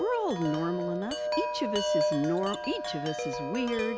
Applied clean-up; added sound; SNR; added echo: none; Wind chime; 1 dB; none.